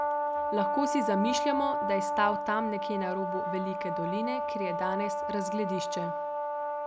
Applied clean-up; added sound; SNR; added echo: none; Brass instrument; -1 dB; none.